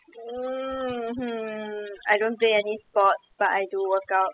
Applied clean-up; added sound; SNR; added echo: classical method spectral subtraction.